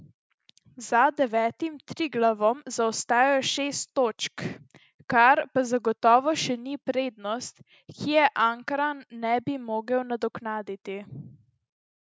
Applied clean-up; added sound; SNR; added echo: none; none; none; none.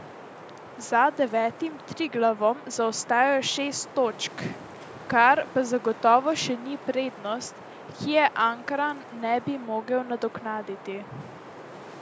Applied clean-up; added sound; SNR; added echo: none; Wind; 17 dB; none.